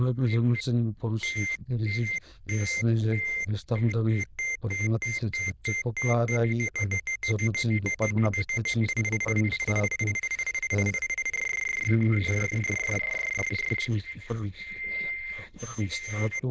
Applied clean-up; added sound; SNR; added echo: neural diffusion model UNIVERSE++.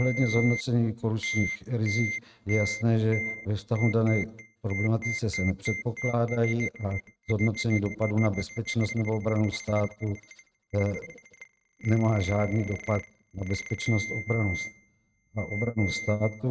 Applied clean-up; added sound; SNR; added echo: neural mask model RNNoise.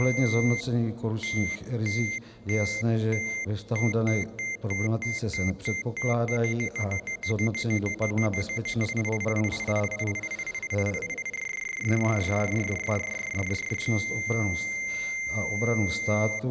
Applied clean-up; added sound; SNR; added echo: none; Ringtone; 5 dB; none.